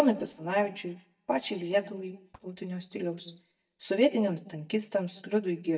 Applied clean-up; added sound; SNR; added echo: neural mask model DeepFilterNet 3.